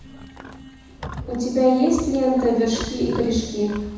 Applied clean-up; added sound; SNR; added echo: none; Livestock, farm animals, working animals; 15 dB; reverberation time 1.1 s.